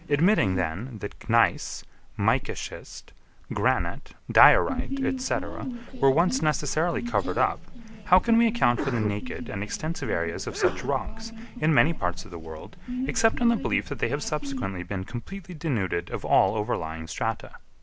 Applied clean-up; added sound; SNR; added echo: none; Sneeze; 11 dB; none.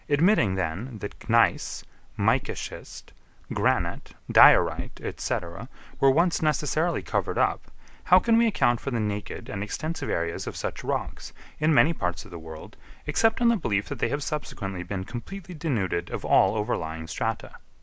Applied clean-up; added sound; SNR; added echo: none; none; none; none.